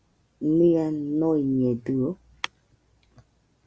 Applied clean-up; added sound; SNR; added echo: none; none; none; none.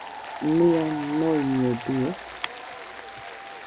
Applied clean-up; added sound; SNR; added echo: none; Applause; 11 dB; none.